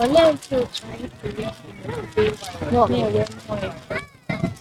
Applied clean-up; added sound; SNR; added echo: neural mask model RNNoise.